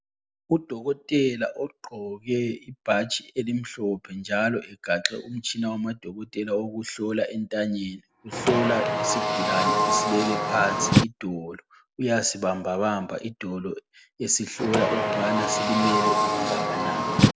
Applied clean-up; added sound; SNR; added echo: none; Car; -3 dB; none.